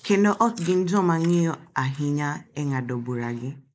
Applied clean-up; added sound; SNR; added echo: neural mask model Resemble Enhance denoiser.